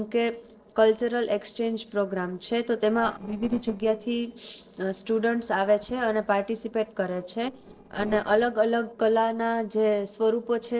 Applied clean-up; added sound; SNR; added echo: neural separator model SepFormer DNS4.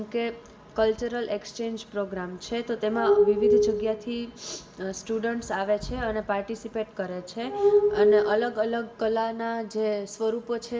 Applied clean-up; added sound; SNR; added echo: none; Glass; -5 dB; reverberation time 0.7 s.